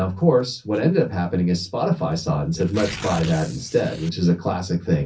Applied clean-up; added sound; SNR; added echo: none; Tearing; 18 dB; reverberation time 0.3 s.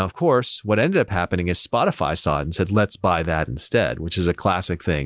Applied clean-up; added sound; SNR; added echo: none; none; none; none.